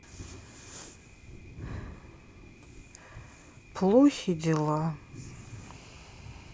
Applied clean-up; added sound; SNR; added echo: none; Thunder; 16 dB; none.